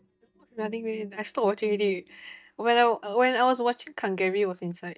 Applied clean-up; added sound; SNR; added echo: neural mask model DeepFilterNet 3.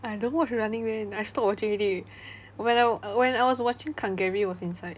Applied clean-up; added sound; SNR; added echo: none; none; none; none.